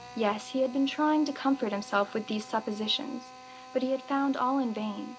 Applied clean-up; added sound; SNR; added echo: none; Drill; 18 dB; none.